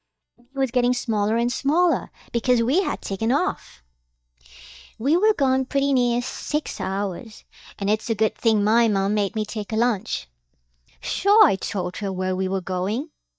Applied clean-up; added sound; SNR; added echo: neural mask model DeepFilterNet 3.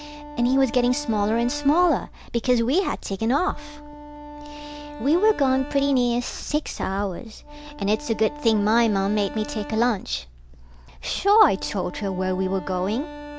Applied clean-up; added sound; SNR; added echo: none; Wind instrument, woodwind instrument; 15 dB; none.